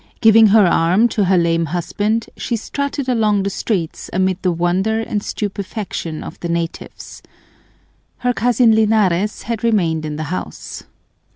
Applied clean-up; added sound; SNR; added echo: none; none; none; none.